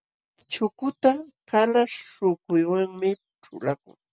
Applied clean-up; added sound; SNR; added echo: none; none; none; none.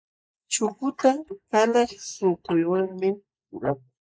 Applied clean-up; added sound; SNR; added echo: neural mask model Resemble Enhance denoiser.